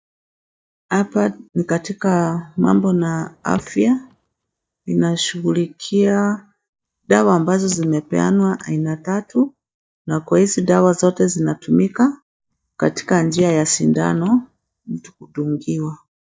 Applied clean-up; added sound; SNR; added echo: neural mask model DeepFilterNet 3.